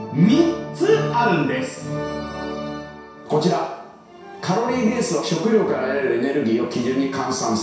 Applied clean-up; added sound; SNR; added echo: none; none; none; reverberation time 0.7 s.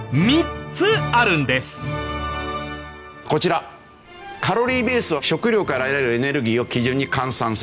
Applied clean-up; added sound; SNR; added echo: none; none; none; none.